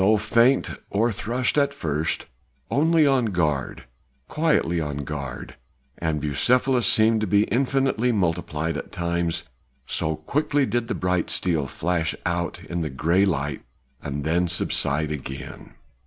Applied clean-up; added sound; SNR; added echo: none; none; none; none.